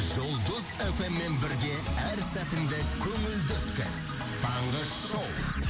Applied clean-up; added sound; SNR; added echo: none; none; none; none.